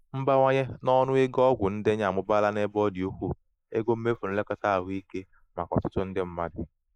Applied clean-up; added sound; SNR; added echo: neural mask model Resemble Enhance denoiser.